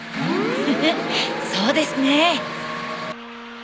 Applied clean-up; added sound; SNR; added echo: none; Bowed string instrument; 16 dB; none.